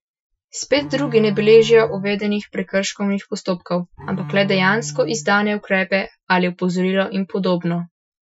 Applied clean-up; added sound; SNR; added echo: classical method Wiener filter.